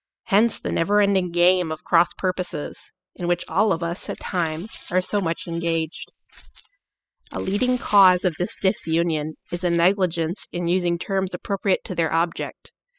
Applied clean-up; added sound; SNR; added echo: classical method spectral subtraction.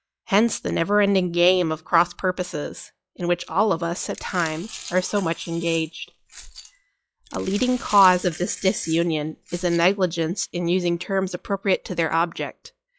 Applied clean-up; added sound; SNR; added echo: classical method log-MMSE.